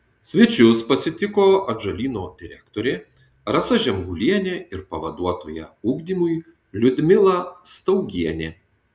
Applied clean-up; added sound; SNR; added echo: none; none; none; none.